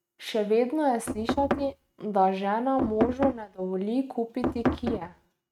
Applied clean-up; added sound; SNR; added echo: neural mask model RNNoise.